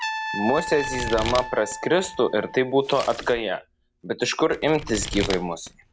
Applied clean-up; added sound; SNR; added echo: none; Domestic sounds, home sounds + Trumpet; 9 dB; none.